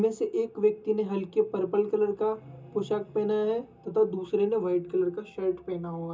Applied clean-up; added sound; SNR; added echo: none; none; none; reverberation time 0.2 s.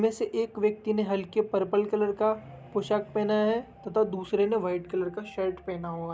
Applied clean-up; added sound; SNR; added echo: none; none; none; none.